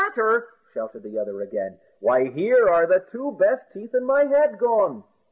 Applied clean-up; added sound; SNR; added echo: none; none; none; none.